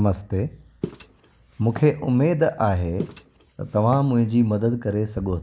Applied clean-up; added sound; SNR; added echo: none; Walk, footsteps; 16 dB; none.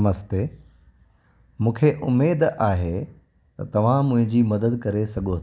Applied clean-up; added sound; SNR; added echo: none; none; none; none.